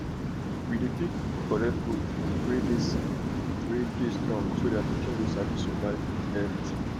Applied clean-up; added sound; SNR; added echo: none; Waves, surf; -4 dB; none.